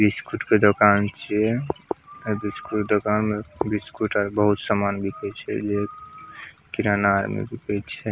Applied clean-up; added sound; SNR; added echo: none; none; none; none.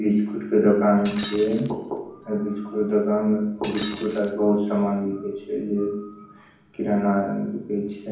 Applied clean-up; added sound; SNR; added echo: none; Shatter; 15 dB; reverberation time 1.2 s.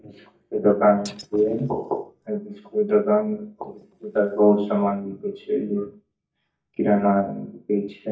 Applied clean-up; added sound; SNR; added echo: neural mask model DeepFilterNet 3.